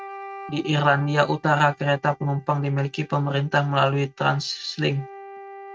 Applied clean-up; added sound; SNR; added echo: neural mask model RNNoise.